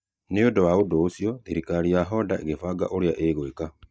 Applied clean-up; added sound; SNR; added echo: neural mask model DeepFilterNet 3.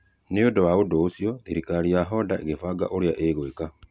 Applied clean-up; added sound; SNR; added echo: none; none; none; none.